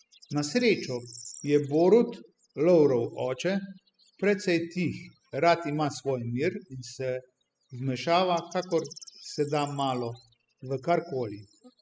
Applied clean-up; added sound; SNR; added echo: classical method spectral subtraction.